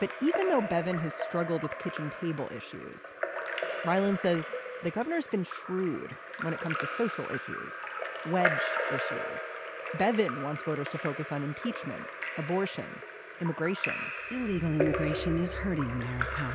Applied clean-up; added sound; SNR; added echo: none; Drip / Trickle, dribble / Splash, splatter; 4 dB; none.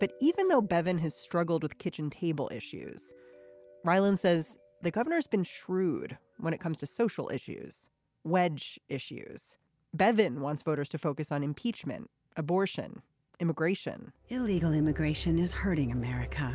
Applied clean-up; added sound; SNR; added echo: none; none; none; none.